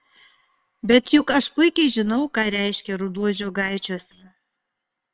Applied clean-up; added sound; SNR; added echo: neural separator model SepFormer WHAM!.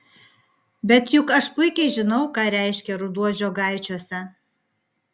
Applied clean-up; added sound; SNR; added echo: none; Piano; 15 dB; none.